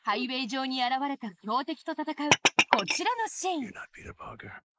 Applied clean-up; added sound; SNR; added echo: neural mask model Resemble Enhance denoiser.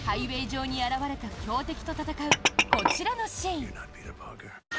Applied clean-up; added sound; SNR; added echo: none; Glass; -2 dB; none.